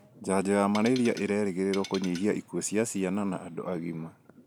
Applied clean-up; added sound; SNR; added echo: none; Tools; 15 dB; none.